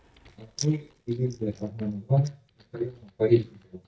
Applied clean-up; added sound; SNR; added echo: neural mask model DeepFilterNet 3.